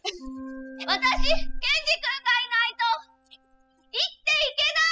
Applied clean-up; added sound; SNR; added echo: classical method spectral subtraction.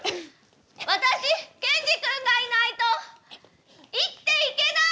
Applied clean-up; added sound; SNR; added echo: none; none; none; none.